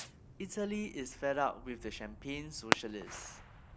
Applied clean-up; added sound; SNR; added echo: none; Fireworks; 2 dB; none.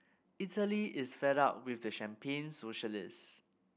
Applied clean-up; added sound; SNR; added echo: none; none; none; none.